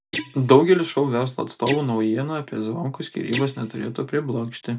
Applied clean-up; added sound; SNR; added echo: none; Guitar; 14 dB; none.